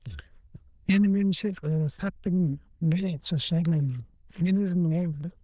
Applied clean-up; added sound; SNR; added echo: neural diffusion model UNIVERSE++.